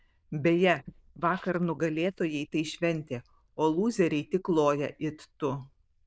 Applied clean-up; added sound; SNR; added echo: neural diffusion model UNIVERSE++.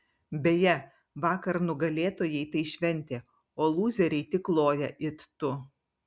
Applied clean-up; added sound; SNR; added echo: none; none; none; none.